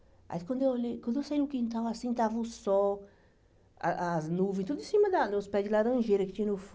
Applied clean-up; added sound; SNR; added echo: none; none; none; none.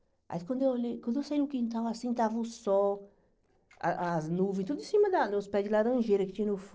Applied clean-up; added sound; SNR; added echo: neural separator model SepFormer DNS4.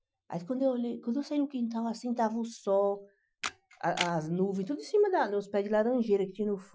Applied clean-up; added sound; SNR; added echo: classical method Wiener filter.